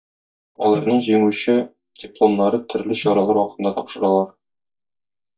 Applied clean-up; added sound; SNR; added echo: neural mask model DeepFilterNet 3.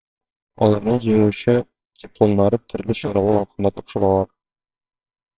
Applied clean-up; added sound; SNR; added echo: neural separator model SepFormer WHAMR!.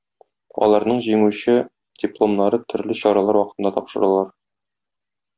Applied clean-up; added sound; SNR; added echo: none; none; none; none.